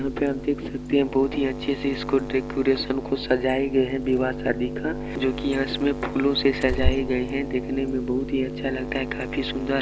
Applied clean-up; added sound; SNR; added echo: none; Bird; 10 dB; none.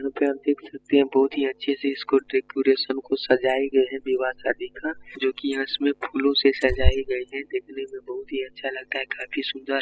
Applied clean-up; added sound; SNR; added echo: classical method spectral subtraction.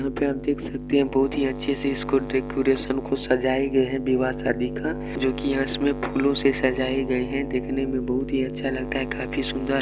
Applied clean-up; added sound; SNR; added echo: none; none; none; none.